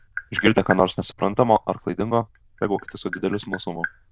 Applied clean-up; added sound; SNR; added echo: neural diffusion model UNIVERSE++.